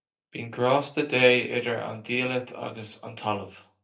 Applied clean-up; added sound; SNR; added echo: neural separator model SepFormer DNS4.